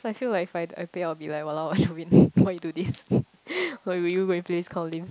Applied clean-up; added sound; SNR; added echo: none; none; none; none.